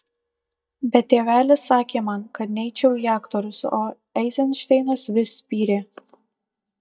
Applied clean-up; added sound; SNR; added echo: neural mask model DeepFilterNet 3.